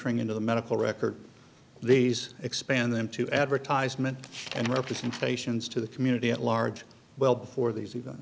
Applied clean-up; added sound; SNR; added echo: none; none; none; none.